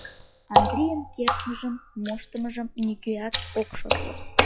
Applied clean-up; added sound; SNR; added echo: classical method log-MMSE.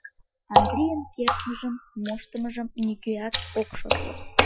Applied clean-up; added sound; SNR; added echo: classical method Wiener filter.